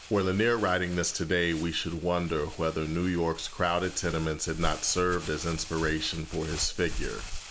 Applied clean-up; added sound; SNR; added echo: none; Crumpling, crinkling; 10 dB; none.